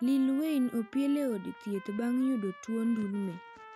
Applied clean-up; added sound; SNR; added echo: none; Trumpet; 20 dB; none.